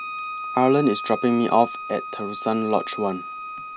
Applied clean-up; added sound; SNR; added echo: none; Bowed string instrument; 9 dB; none.